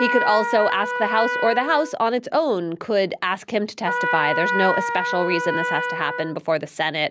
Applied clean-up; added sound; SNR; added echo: none; Trumpet; 4 dB; none.